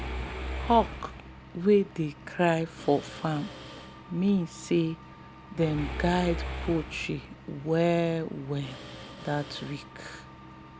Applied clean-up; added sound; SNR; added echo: none; Mechanisms; 11 dB; none.